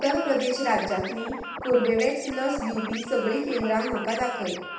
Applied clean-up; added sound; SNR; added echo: none; Scratching (performance technique); 10 dB; reverberation time 0.8 s.